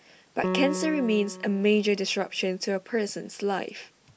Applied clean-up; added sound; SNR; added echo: none; Piano; 9 dB; none.